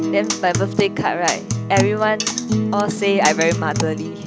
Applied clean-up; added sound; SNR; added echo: none; Acoustic guitar; 2 dB; none.